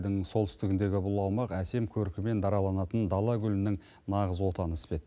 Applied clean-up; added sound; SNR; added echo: none; none; none; none.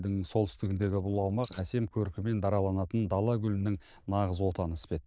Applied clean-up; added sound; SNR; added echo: neural diffusion model UNIVERSE++.